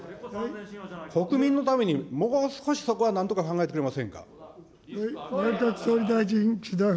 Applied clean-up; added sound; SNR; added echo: none; none; none; none.